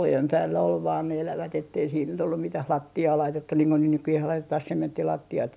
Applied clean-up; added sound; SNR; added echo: none; none; none; none.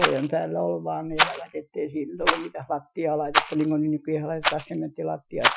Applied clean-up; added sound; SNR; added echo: classical method Wiener filter.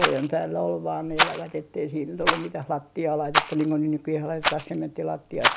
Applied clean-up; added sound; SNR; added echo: none; Rattle; 1 dB; none.